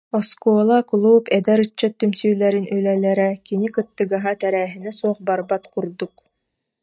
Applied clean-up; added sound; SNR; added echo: neural mask model DeepFilterNet 3.